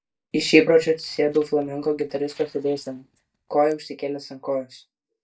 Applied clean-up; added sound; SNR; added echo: neural mask model DeepFilterNet 3.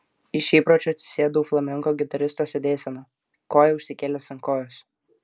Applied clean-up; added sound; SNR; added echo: none; none; none; none.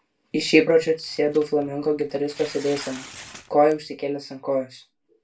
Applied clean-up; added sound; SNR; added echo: none; Tearing; 20 dB; reverberation time 0.2 s.